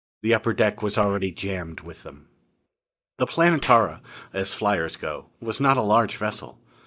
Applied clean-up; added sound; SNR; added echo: neural mask model DeepFilterNet 3.